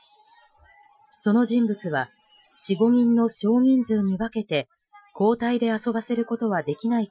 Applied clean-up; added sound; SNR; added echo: classical method Wiener filter.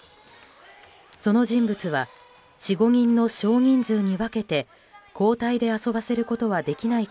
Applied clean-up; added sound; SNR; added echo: none; none; none; none.